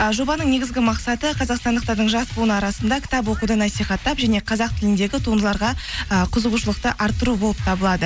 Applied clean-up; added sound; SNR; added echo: none; none; none; none.